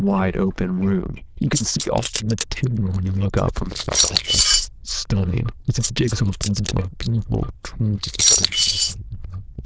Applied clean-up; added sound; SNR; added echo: neural diffusion model UNIVERSE++.